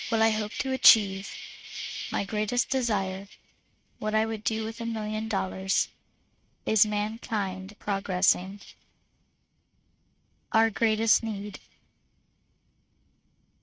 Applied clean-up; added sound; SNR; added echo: neural mask model RNNoise.